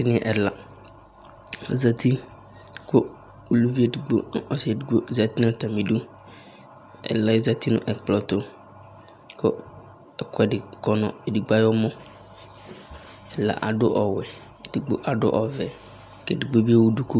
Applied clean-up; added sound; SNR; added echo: none; none; none; none.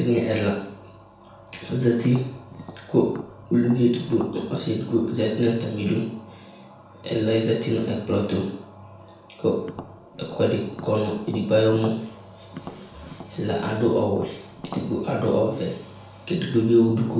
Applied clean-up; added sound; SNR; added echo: none; Tap; 16 dB; reverberation time 0.6 s.